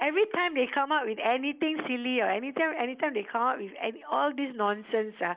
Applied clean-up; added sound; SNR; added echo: neural mask model Resemble Enhance denoiser.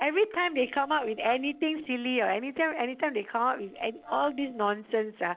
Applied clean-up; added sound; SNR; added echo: neural separator model SepFormer DNS4.